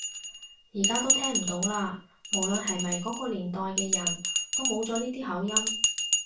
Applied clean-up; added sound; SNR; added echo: none; Bell; -2 dB; reverberation time 0.3 s.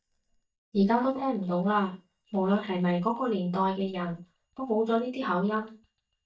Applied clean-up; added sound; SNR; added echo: neural mask model DeepFilterNet 3.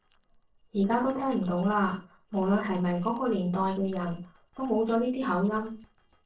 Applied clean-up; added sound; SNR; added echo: neural separator model SepFormer DNS4.